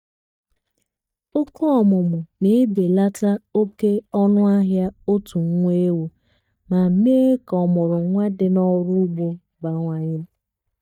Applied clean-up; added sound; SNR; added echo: neural mask model DeepFilterNet 3.